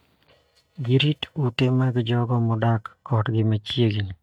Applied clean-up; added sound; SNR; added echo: neural mask model DeepFilterNet 3.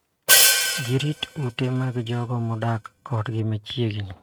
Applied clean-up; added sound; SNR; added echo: neural mask model RNNoise.